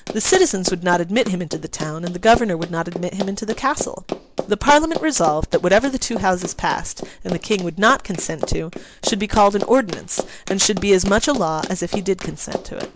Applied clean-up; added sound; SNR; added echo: none; Run; 11 dB; none.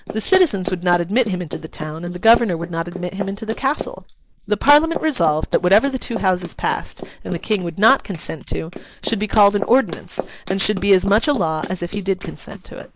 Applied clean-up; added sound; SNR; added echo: neural mask model Resemble Enhance denoiser.